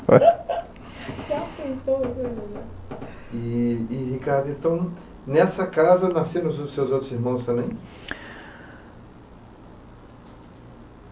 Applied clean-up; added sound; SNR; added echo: none; none; none; none.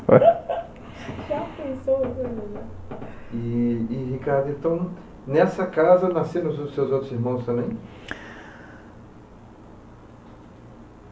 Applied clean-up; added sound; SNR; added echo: none; none; none; reverberation time 2.5 s.